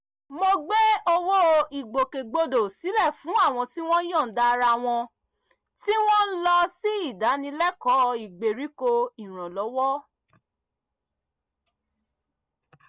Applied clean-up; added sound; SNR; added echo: none; none; none; none.